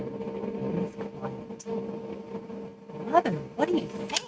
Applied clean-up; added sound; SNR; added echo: neural mask model RNNoise.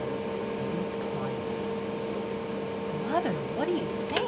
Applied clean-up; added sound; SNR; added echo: none; Mechanical fan; -4 dB; none.